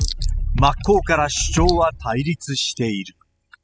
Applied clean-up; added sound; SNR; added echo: classical method spectral subtraction.